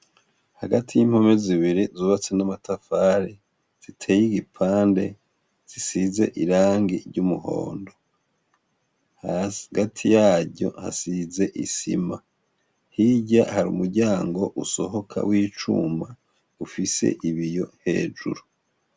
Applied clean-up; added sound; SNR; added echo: none; none; none; none.